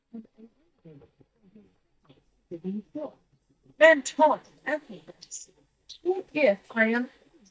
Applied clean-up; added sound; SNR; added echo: neural mask model DeepFilterNet 3.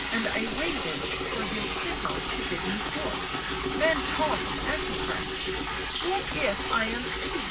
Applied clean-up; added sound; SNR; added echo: none; Liquid; -3 dB; reverberation time 0.4 s.